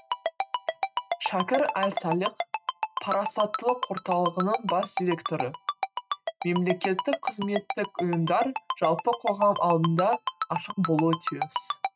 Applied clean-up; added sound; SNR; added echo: neural mask model RNNoise.